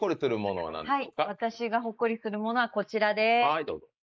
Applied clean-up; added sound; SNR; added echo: neural mask model Resemble Enhance denoiser.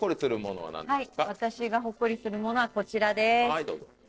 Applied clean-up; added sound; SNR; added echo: neural separator model SepFormer DNS4.